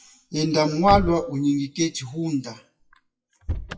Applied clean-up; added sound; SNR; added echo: classical method WPE with log-MMSE.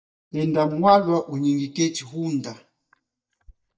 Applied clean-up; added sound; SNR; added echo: neural mask model DeepFilterNet 3.